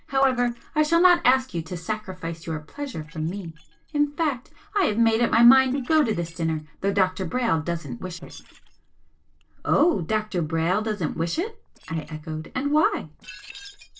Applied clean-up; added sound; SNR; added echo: neural separator model SepFormer DNS4.